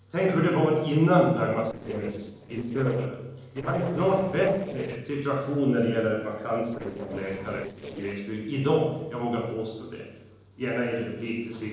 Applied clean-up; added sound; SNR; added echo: neural separator model SepFormer DNS4.